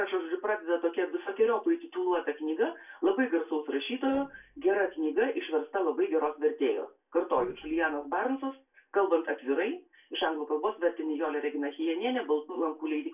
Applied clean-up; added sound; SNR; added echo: neural separator model SepFormer DNS4.